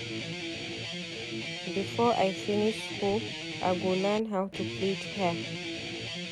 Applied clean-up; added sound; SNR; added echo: none; Guitar; 5 dB; none.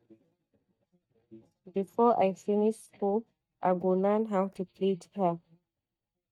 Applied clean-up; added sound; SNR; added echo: neural mask model DeepFilterNet 3.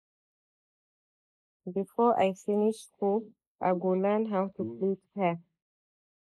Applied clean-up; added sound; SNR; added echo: neural mask model Resemble Enhance denoiser.